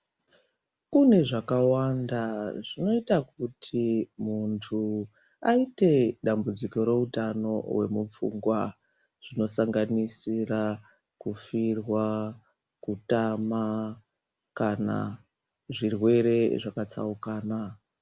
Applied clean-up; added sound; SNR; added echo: none; none; none; none.